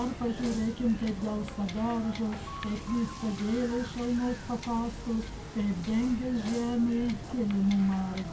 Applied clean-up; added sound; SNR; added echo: none; Wind / Boat, Water vehicle; 12 dB; reverberation time 0.2 s.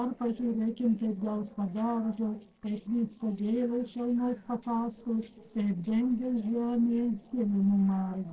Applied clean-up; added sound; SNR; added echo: neural separator model SepFormer DNS4.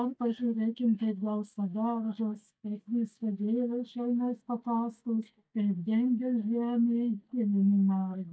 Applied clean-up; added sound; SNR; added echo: neural mask model DeepFilterNet 3.